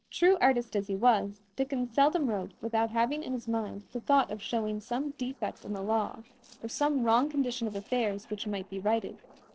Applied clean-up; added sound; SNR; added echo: neural separator model SepFormer DNS4.